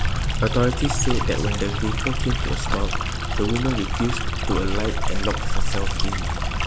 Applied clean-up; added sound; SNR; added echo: none; Stream; -5 dB; none.